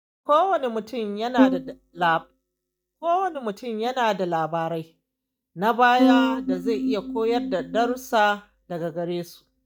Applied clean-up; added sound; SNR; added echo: neural mask model DeepFilterNet 3.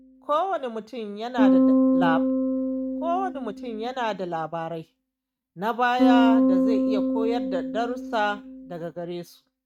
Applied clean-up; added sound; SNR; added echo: neural mask model RNNoise.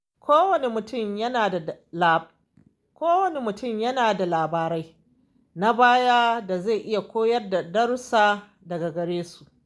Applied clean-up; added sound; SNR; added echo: none; none; none; none.